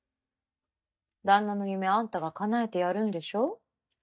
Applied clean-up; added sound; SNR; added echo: neural mask model DeepFilterNet 3.